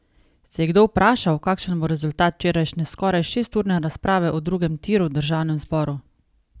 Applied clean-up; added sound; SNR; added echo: none; none; none; none.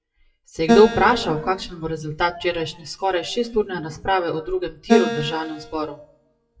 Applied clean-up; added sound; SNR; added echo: classical method WPE with log-MMSE.